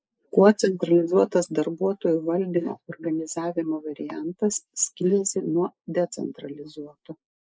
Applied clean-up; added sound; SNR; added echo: neural mask model Resemble Enhance denoiser.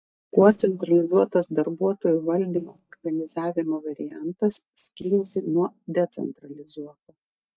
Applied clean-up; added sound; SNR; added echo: neural mask model DeepFilterNet 3.